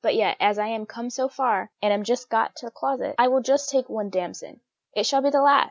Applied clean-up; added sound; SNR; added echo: none; none; none; none.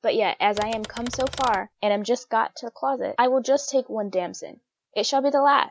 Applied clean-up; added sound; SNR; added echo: none; Typewriter; 13 dB; none.